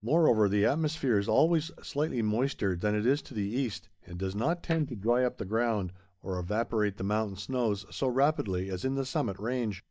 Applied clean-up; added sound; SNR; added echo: neural mask model DeepFilterNet 3.